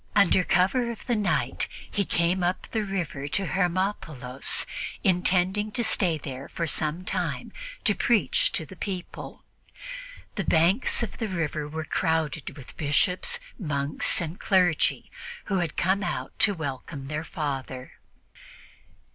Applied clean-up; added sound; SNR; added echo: none; none; none; none.